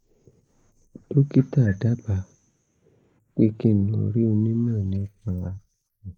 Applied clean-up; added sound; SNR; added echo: neural mask model Resemble Enhance denoiser.